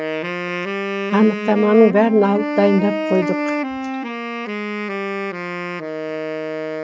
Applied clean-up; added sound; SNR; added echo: neural mask model RNNoise.